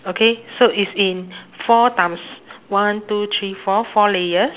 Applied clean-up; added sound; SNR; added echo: none; none; none; none.